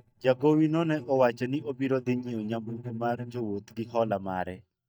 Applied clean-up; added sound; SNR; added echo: neural mask model DeepFilterNet 3.